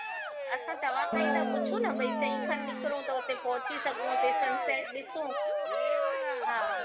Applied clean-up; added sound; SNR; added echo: none; Electric guitar / Strum + Cheering; -3 dB; none.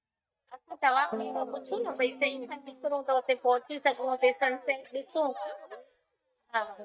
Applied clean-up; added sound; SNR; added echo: neural mask model DeepFilterNet 3.